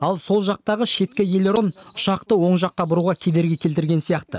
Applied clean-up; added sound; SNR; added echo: neural mask model RNNoise.